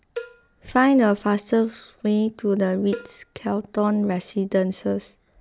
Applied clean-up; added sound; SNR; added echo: none; Cowbell; 20 dB; none.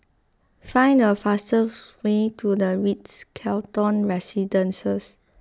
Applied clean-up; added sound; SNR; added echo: none; none; none; none.